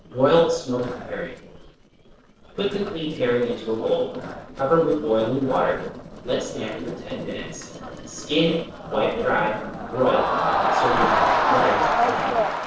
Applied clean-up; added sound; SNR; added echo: neural separator model SepFormer DNS4.